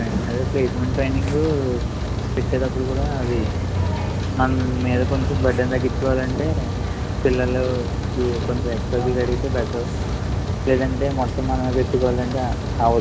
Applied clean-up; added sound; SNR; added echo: none; Rain; -1 dB; none.